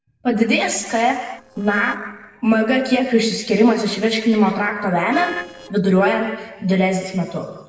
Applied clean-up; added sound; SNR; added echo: neural separator model SepFormer DNS4.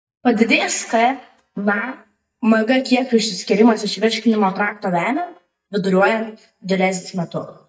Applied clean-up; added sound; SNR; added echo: neural mask model DeepFilterNet 3.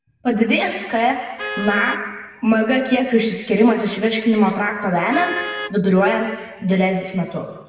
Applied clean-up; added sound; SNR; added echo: none; Vehicle horn, car horn, honking; 15 dB; reverberation time 1.3 s.